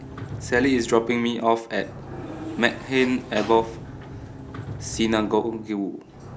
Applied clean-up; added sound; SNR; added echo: none; Sliding door; 12 dB; none.